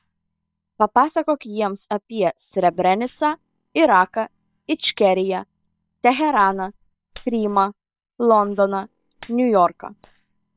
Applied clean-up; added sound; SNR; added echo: neural separator model SepFormer WHAM!.